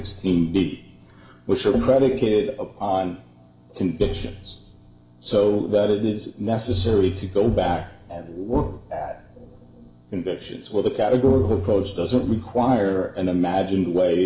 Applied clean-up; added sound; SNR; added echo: none; none; none; reverberation time 1.3 s.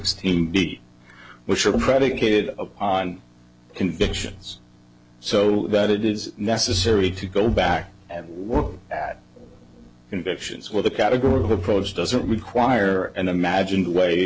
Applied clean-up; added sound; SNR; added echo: none; none; none; none.